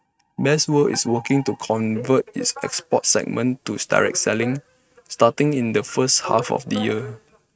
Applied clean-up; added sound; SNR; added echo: neural mask model RNNoise.